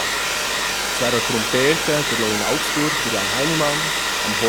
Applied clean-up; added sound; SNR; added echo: none; Domestic sounds, home sounds; -2 dB; none.